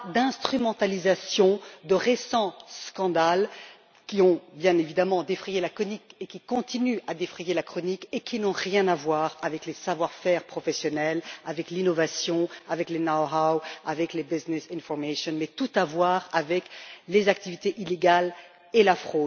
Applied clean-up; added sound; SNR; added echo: none; none; none; none.